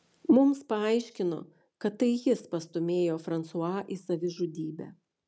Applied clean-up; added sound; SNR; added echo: none; none; none; none.